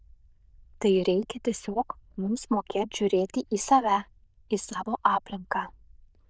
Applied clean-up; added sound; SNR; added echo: neural diffusion model UNIVERSE++.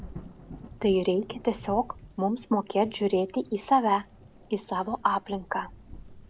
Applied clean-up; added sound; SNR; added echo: none; Thunder / Rain; 18 dB; none.